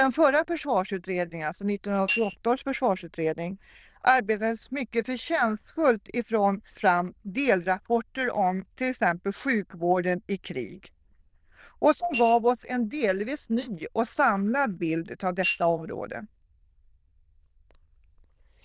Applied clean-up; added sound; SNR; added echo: neural diffusion model UNIVERSE++.